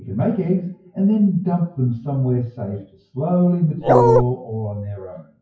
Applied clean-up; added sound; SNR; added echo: classical method WPE with log-MMSE.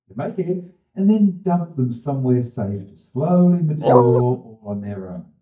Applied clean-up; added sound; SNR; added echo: neural mask model DeepFilterNet 3.